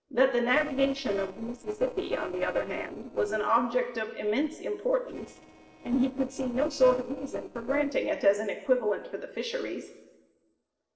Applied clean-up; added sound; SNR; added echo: neural separator model SepFormer DNS4.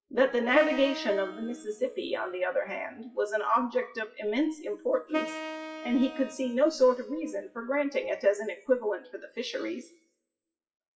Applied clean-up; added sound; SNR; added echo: classical method WPE with log-MMSE.